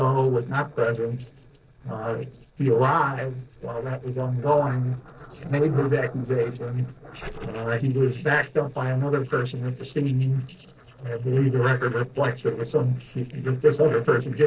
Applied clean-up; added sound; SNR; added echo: neural separator model SepFormer DNS4.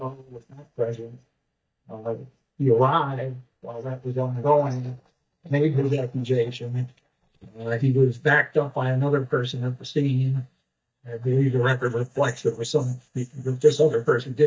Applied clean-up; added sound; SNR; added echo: neural mask model DeepFilterNet 3.